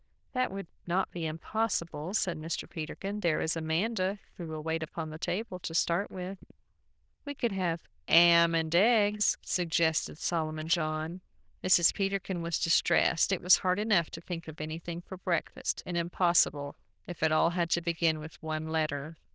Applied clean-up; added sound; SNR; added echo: neural diffusion model UNIVERSE++.